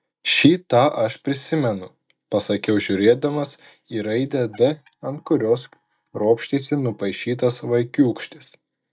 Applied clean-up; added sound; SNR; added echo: neural mask model DeepFilterNet 3.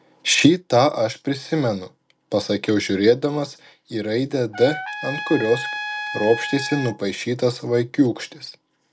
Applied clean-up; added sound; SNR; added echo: none; Trumpet; 8 dB; none.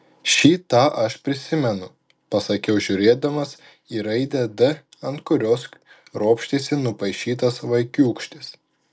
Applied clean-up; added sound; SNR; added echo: none; none; none; none.